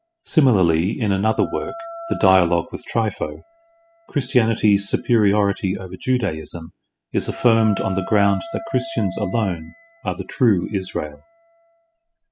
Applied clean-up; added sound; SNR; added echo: classical method spectral subtraction.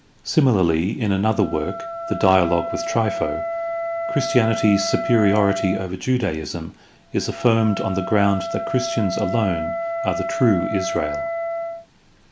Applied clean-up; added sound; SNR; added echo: none; Wind instrument, woodwind instrument; 6 dB; none.